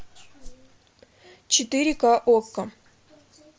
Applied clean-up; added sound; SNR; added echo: none; Whoosh, swoosh, swish; 15 dB; none.